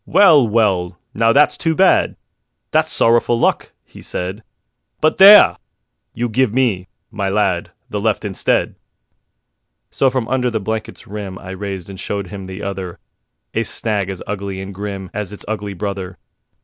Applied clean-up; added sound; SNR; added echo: none; none; none; none.